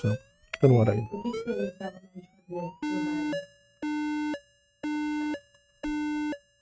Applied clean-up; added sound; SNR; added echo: neural mask model RNNoise.